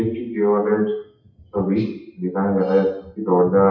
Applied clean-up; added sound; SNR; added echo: classical method WPE with log-MMSE.